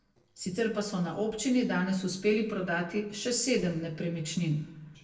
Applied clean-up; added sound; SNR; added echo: neural separator model SepFormer DNS4.